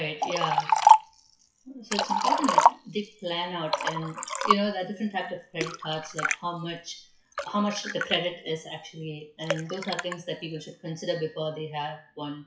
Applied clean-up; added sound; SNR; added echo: classical method WPE with log-MMSE.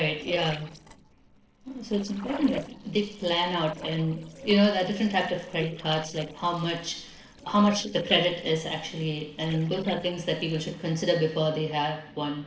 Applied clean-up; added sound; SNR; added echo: neural separator model SepFormer DNS4.